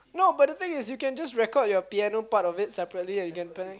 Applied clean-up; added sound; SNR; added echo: none; none; none; none.